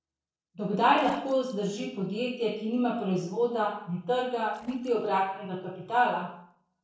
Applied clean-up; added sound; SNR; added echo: neural separator model SepFormer DNS4.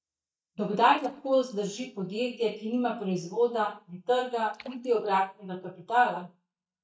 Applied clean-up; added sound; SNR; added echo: neural mask model DeepFilterNet 3.